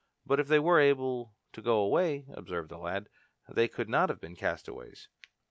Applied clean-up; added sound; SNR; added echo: none; none; none; none.